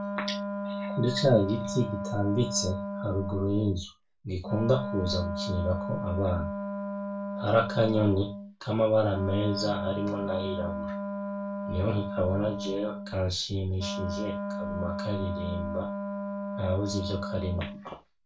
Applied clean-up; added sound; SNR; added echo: none; Wind instrument, woodwind instrument; 5 dB; reverberation time 0.2 s.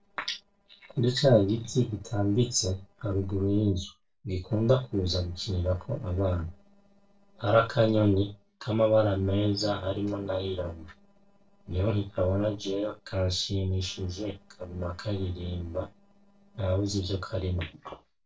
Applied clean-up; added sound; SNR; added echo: neural separator model SepFormer DNS4.